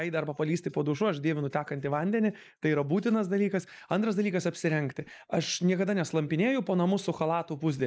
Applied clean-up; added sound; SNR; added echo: neural mask model Resemble Enhance denoiser.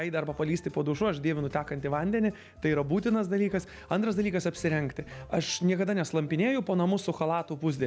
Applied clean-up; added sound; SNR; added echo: none; none; none; none.